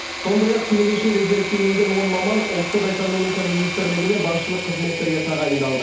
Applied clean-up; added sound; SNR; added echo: none; Engine / Mechanisms; 7 dB; reverberation time 0.6 s.